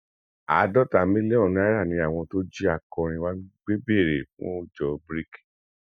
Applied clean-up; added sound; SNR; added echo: neural mask model DeepFilterNet 3.